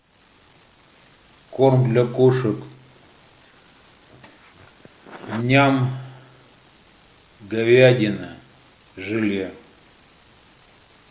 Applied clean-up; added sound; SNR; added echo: none; none; none; none.